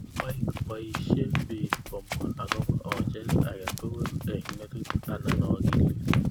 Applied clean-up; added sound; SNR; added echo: none; Run; 10 dB; none.